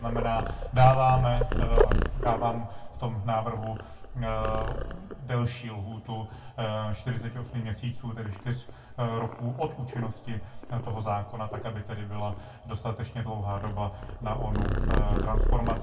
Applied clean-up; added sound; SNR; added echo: none; Purr; 1 dB; reverberation time 0.2 s.